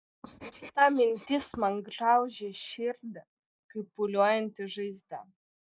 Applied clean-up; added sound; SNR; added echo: neural mask model Resemble Enhance denoiser.